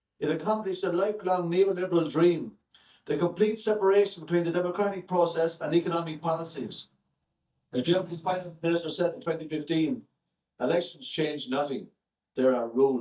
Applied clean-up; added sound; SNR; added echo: neural mask model DeepFilterNet 3.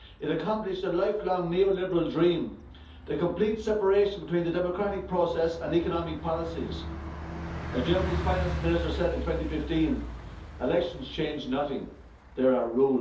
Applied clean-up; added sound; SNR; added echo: none; Bus; 9 dB; reverberation time 0.5 s.